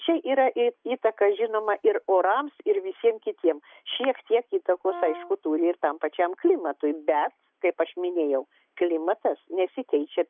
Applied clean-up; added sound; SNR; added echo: none; Brass instrument; 14 dB; none.